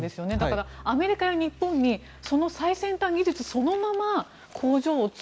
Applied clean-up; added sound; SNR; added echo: none; Bowed string instrument; 16 dB; none.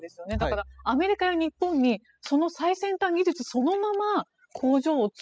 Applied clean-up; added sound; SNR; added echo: classical method spectral subtraction.